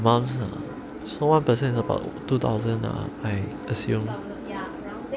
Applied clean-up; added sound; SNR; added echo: none; Engine; 10 dB; none.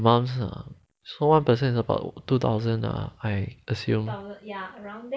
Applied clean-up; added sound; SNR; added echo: none; none; none; none.